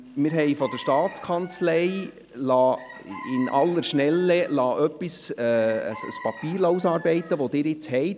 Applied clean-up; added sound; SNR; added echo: none; Chicken, rooster; 18 dB; none.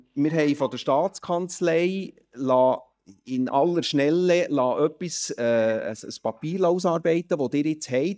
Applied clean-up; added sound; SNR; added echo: neural mask model DeepFilterNet 3.